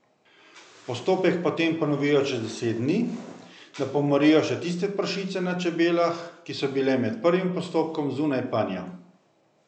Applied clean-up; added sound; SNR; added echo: none; none; none; none.